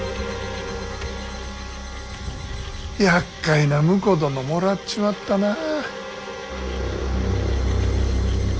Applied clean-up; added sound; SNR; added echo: none; Wind instrument, woodwind instrument + Mechanisms; 18 dB; none.